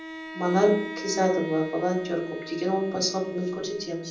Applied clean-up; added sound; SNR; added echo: none; Bowed string instrument; 12 dB; reverberation time 0.6 s.